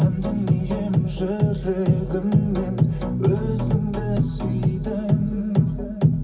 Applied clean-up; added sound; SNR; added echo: none; none; none; reverberation time 0.4 s.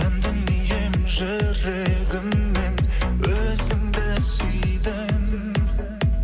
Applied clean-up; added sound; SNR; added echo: none; none; none; none.